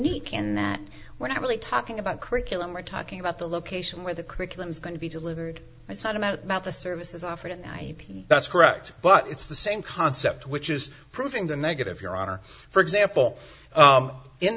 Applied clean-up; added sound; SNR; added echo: none; none; none; none.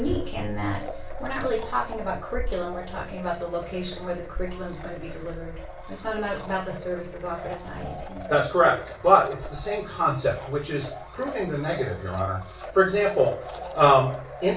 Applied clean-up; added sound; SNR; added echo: none; Domestic sounds, home sounds; 15 dB; reverberation time 0.4 s.